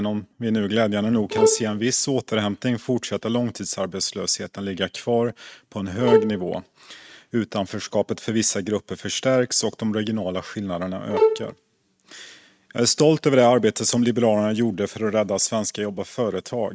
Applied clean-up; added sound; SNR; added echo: neural mask model RNNoise.